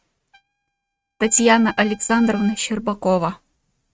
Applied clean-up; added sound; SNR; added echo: neural mask model RNNoise.